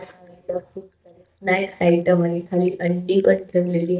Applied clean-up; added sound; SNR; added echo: neural mask model DeepFilterNet 3.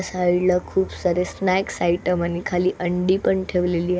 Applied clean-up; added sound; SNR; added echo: none; none; none; none.